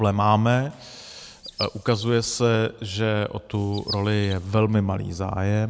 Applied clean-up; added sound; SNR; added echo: none; Chirp, tweet; 15 dB; none.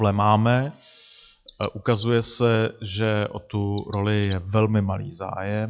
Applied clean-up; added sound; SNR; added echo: classical method log-MMSE.